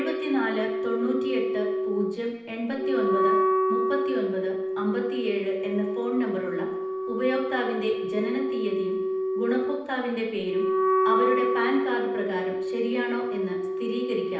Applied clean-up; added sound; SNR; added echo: none; Wind instrument, woodwind instrument; -2 dB; reverberation time 0.8 s.